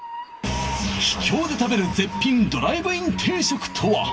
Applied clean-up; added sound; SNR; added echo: none; Train; 13 dB; reverberation time 1.3 s.